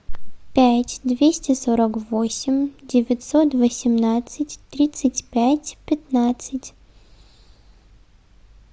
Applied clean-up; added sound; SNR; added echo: none; none; none; none.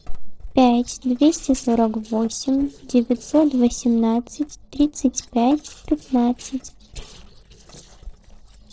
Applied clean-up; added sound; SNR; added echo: neural separator model SepFormer DNS4.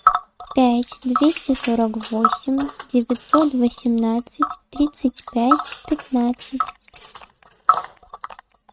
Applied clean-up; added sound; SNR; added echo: neural mask model RNNoise.